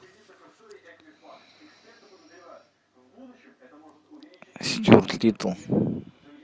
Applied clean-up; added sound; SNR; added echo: none; none; none; none.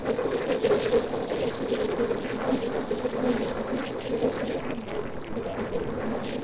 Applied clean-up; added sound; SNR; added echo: neural separator model SepFormer DNS4.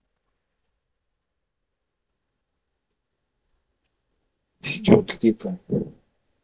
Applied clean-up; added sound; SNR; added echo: neural mask model DeepFilterNet 3.